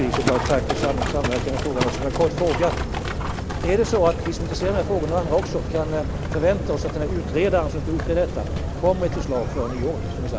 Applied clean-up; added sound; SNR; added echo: none; Livestock, farm animals, working animals; 2 dB; none.